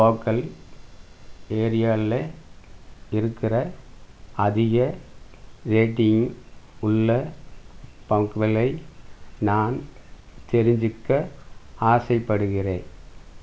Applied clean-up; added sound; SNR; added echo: none; none; none; none.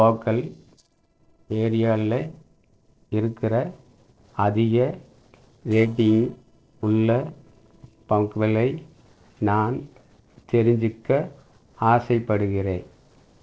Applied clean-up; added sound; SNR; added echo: neural separator model SepFormer DNS4.